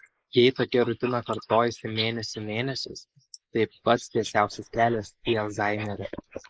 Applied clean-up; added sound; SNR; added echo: neural mask model Resemble Enhance denoiser.